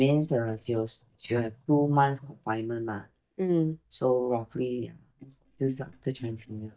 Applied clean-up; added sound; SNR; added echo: neural mask model DeepFilterNet 3.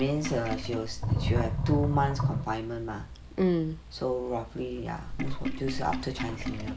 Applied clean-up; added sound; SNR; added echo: none; Sink (filling or washing); 1 dB; none.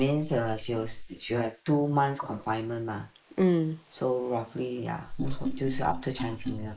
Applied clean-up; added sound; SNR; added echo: neural mask model Resemble Enhance denoiser.